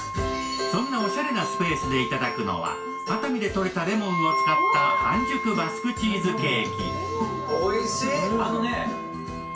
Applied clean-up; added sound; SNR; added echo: none; Wind instrument, woodwind instrument; 3 dB; reverberation time 0.3 s.